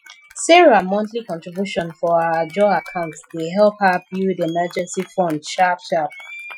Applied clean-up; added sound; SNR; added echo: classical method Wiener filter.